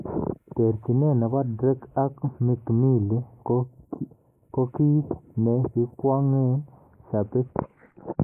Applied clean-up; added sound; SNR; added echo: neural mask model Resemble Enhance denoiser.